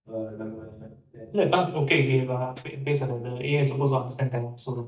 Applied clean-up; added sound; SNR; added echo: neural mask model DeepFilterNet 3.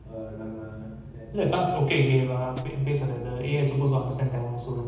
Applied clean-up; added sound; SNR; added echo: none; Hi-hat; 17 dB; reverberation time 0.9 s.